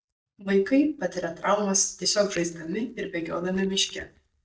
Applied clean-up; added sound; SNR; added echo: neural mask model DeepFilterNet 3.